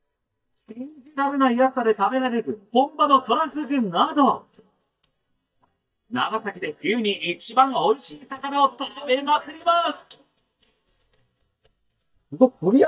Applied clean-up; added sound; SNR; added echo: neural mask model DeepFilterNet 3.